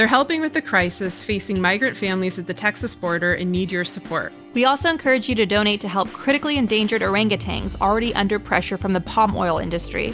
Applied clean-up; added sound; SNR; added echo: none; none; none; none.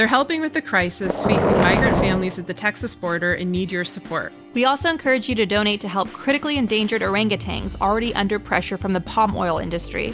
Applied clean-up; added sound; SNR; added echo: none; Boom; -1 dB; none.